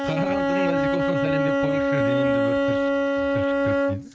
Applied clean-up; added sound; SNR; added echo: neural mask model RNNoise.